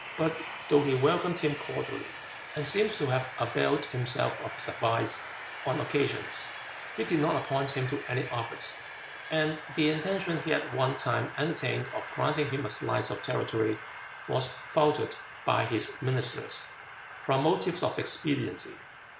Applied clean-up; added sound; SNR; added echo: none; Train; 12 dB; none.